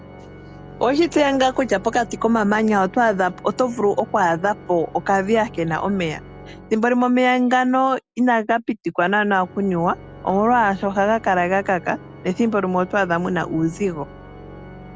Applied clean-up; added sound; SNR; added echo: none; Organ; 19 dB; none.